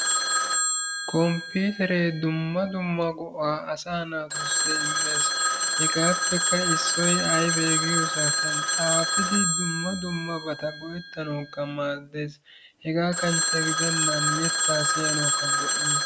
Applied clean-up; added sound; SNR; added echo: none; Telephone; -3 dB; none.